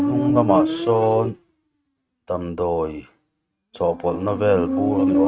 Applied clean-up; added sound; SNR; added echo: neural mask model RNNoise.